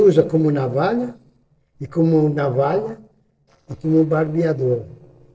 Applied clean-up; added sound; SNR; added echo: neural separator model SepFormer DNS4.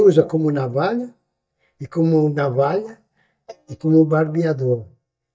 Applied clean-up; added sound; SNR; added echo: neural mask model DeepFilterNet 3.